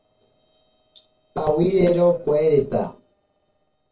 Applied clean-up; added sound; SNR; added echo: neural separator model SepFormer DNS4.